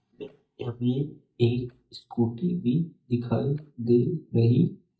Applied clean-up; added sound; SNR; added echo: neural mask model DeepFilterNet 3.